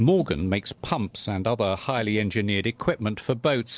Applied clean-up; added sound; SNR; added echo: neural separator model SepFormer DNS4.